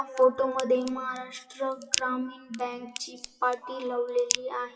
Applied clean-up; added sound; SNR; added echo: classical method WPE with log-MMSE.